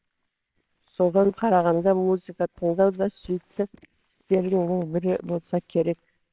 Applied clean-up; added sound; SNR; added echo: neural separator model SepFormer WHAMR!.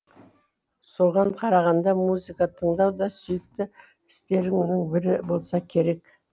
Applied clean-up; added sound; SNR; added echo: none; none; none; none.